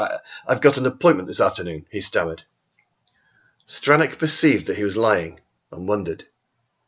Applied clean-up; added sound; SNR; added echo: none; none; none; none.